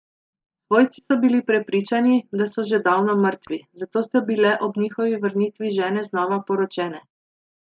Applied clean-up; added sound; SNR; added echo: neural mask model Resemble Enhance denoiser.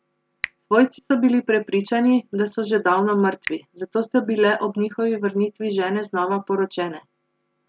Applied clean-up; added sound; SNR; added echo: none; Finger snapping; 19 dB; none.